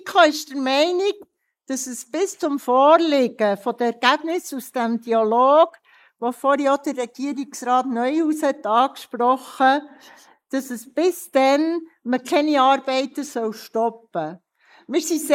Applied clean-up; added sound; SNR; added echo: neural mask model Resemble Enhance denoiser.